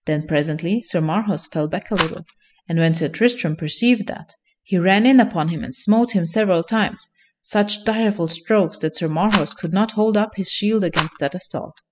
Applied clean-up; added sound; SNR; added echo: classical method spectral subtraction.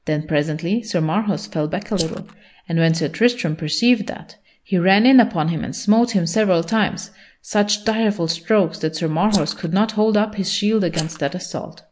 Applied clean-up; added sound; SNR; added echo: neural mask model Resemble Enhance denoiser.